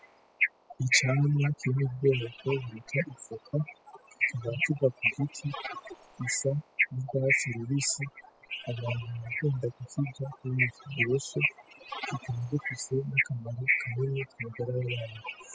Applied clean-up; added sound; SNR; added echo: classical method spectral subtraction.